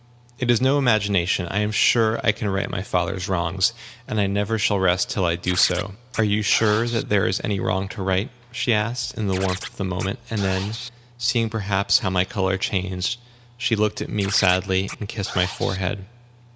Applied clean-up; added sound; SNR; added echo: none; Scratching (performance technique); 14 dB; none.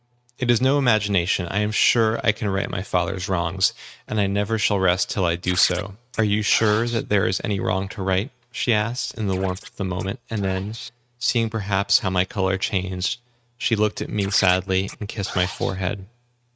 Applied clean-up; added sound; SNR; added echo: neural mask model RNNoise.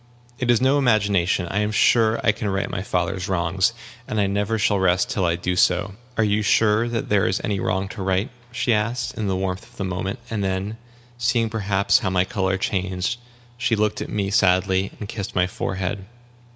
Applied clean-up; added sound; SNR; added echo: none; none; none; none.